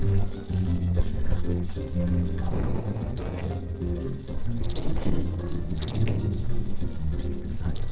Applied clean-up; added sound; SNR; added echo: neural separator model SepFormer DNS4.